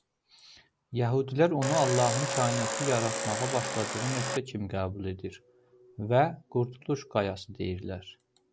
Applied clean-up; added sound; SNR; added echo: none; Domestic sounds, home sounds; 1 dB; none.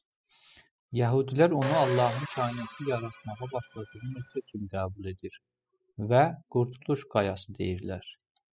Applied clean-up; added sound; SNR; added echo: classical method spectral subtraction.